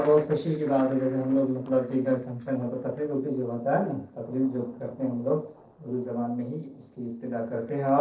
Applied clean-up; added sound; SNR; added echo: neural separator model SepFormer DNS4.